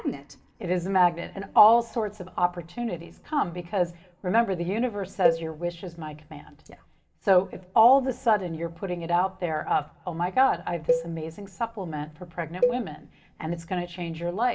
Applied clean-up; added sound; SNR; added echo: none; Cowbell; 5 dB; reverberation time 0.3 s.